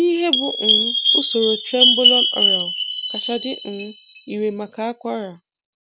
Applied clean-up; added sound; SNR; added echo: none; Chime; -4 dB; none.